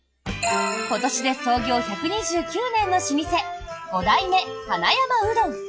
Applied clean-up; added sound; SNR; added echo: classical method log-MMSE.